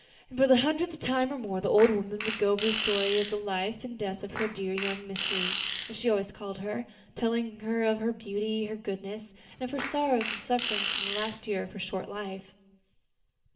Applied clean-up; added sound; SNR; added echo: none; Fart; 5 dB; reverberation time 0.6 s.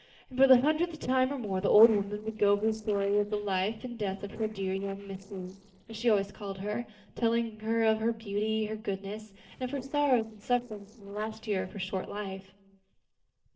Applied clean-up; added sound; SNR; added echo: neural separator model SepFormer DNS4.